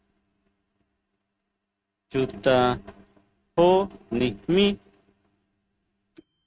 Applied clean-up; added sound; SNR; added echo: neural mask model RNNoise.